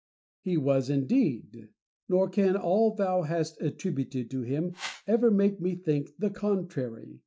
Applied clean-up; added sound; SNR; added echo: neural mask model DeepFilterNet 3.